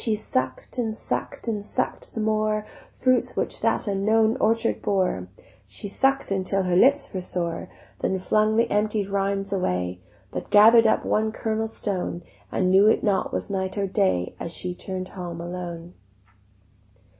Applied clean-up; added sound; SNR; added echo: none; none; none; none.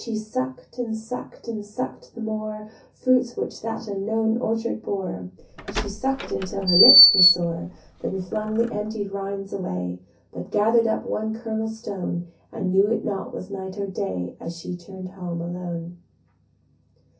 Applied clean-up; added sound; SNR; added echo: none; Door; -5 dB; reverberation time 0.3 s.